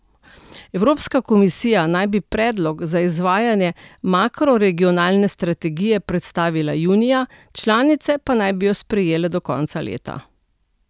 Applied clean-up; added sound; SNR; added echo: none; none; none; none.